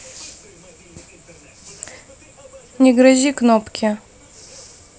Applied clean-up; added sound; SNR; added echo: none; none; none; none.